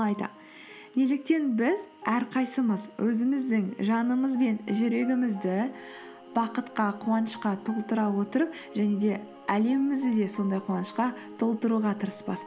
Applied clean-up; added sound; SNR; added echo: none; none; none; none.